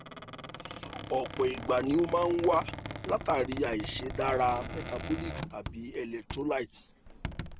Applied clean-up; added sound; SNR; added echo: none; Squeak; 9 dB; none.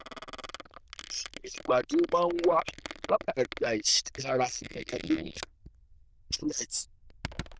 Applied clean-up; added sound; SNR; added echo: neural diffusion model UNIVERSE++.